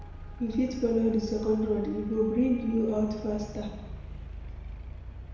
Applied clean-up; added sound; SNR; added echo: none; Traffic noise, roadway noise; 12 dB; reverberation time 1.0 s.